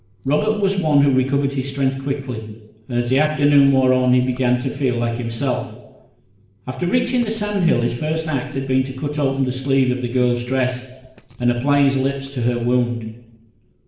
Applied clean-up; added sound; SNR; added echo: neural separator model SepFormer DNS4.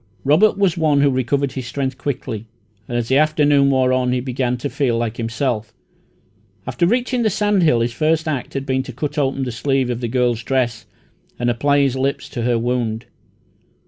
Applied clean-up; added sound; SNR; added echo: none; none; none; none.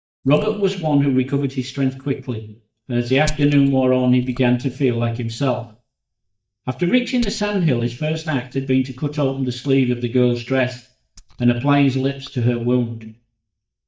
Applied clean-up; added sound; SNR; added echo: neural mask model DeepFilterNet 3.